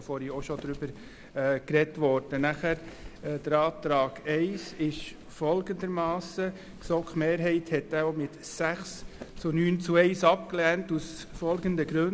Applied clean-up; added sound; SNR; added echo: none; Wind; 19 dB; none.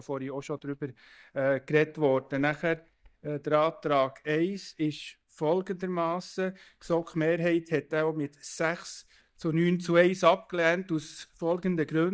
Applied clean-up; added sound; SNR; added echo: neural mask model DeepFilterNet 3.